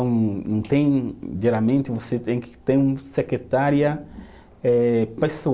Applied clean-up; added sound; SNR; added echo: none; none; none; none.